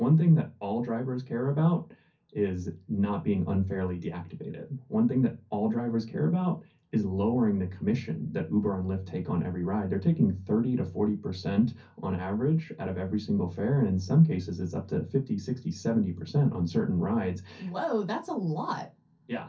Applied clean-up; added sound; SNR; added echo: none; none; none; reverberation time 0.3 s.